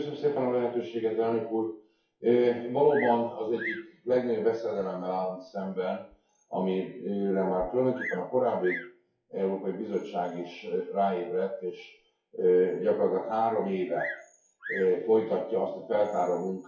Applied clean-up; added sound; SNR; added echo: classical method WPE with log-MMSE.